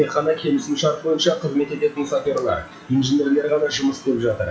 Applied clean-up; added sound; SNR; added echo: classical method WPE with log-MMSE.